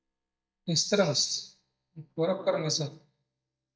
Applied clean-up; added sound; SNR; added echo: neural mask model DeepFilterNet 3.